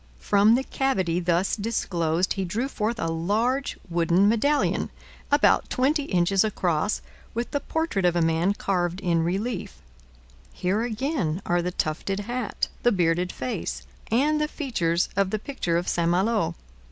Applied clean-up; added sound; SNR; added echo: none; none; none; none.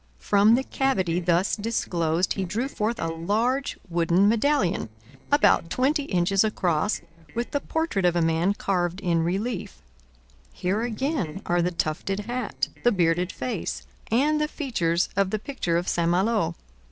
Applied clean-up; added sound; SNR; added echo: neural separator model SepFormer DNS4.